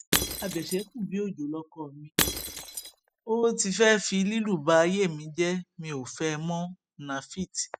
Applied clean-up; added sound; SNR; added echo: classical method spectral subtraction.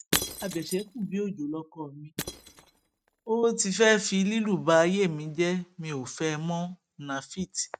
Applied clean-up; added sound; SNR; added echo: neural mask model RNNoise.